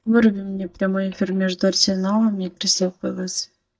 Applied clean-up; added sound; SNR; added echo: neural mask model DeepFilterNet 3.